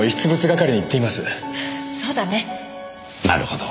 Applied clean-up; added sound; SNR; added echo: none; none; none; none.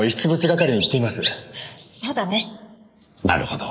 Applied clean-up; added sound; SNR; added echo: neural mask model Resemble Enhance denoiser.